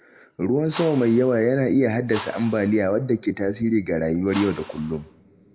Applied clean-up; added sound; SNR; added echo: none; Whoosh, swoosh, swish; 18 dB; reverberation time 1.0 s.